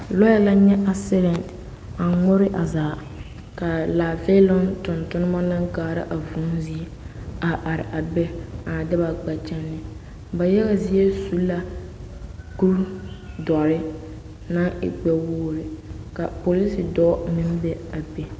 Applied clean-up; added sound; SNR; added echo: none; none; none; none.